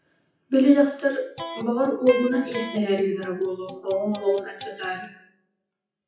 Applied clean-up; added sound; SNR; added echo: classical method WPE with log-MMSE.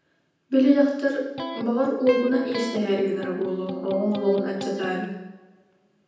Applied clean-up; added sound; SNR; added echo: none; Electric guitar; 10 dB; reverberation time 0.9 s.